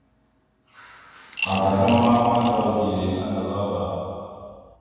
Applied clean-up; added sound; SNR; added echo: none; Coin (dropping) / Glass; 5 dB; reverberation time 2.1 s.